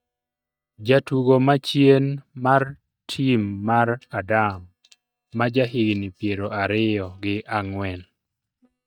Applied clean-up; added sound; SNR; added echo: neural mask model DeepFilterNet 3.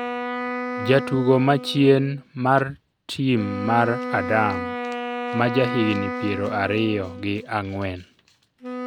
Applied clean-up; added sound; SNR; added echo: none; Wind instrument, woodwind instrument; 8 dB; none.